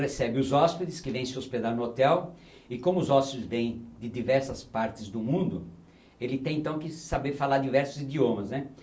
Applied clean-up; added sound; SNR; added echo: none; none; none; none.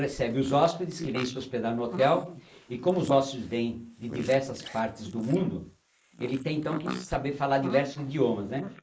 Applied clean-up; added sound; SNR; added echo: neural mask model Resemble Enhance denoiser.